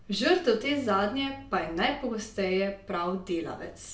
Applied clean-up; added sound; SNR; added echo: none; none; none; reverberation time 0.4 s.